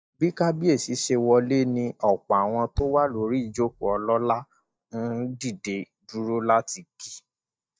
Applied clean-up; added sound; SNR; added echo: neural mask model DeepFilterNet 3.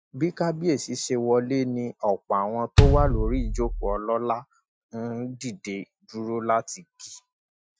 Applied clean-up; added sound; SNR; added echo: classical method Wiener filter.